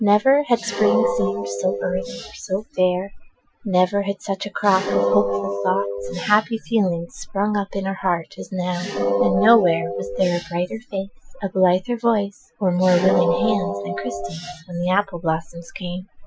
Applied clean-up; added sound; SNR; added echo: classical method Wiener filter.